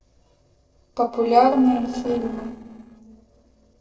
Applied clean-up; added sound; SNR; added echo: neural separator model SepFormer DNS4.